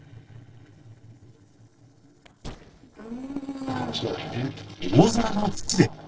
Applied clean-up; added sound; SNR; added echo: neural separator model SepFormer DNS4.